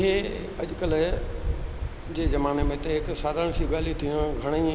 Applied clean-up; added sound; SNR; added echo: none; Waves, surf; 3 dB; none.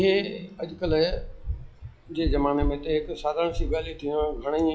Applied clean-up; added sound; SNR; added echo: classical method log-MMSE.